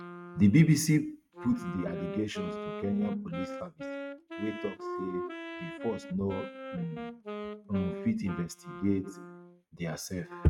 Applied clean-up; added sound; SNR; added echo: neural mask model RNNoise.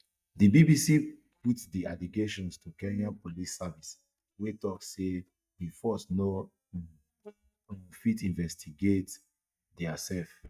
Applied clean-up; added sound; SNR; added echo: neural mask model DeepFilterNet 3.